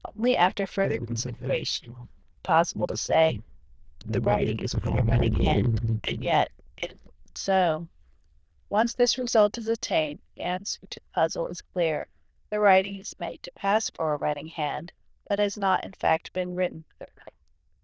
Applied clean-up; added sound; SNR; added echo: neural diffusion model UNIVERSE++.